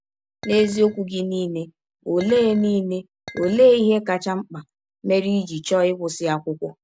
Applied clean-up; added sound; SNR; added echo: none; Chink, clink; 19 dB; none.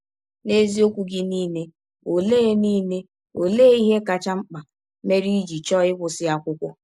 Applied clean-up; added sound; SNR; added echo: neural mask model Resemble Enhance denoiser.